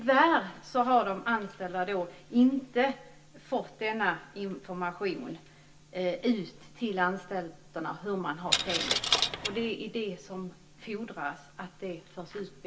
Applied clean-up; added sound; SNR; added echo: none; Coin (dropping); -1 dB; reverberation time 0.2 s.